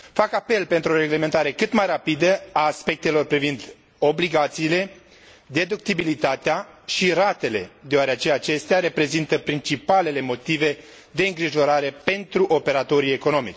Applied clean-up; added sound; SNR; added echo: none; none; none; none.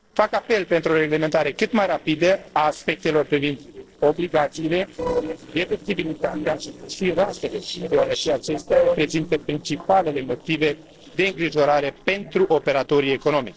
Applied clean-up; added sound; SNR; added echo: neural separator model SepFormer DNS4.